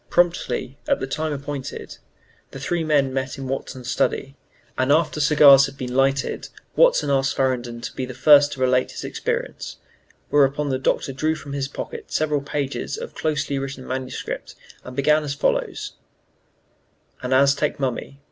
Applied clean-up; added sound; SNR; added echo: none; none; none; none.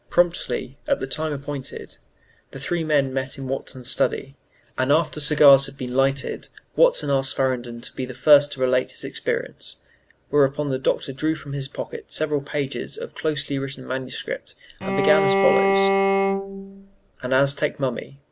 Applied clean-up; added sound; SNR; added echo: none; Bowed string instrument; -2 dB; none.